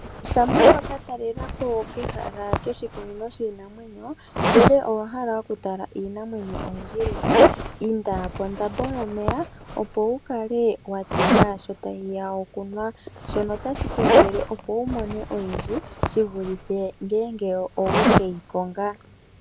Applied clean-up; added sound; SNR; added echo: none; Zipper (clothing); -2 dB; none.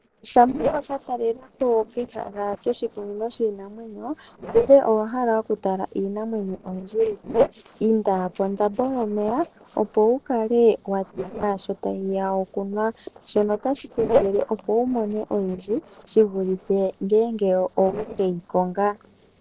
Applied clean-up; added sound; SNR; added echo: neural separator model SepFormer DNS4.